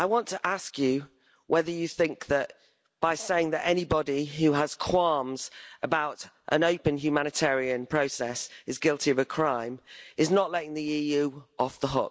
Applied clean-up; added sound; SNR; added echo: none; none; none; none.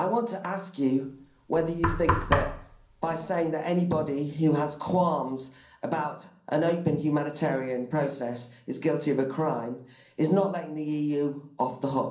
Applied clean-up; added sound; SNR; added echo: none; Knock; 3 dB; reverberation time 0.6 s.